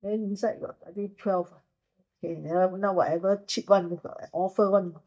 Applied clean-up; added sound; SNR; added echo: neural mask model DeepFilterNet 3.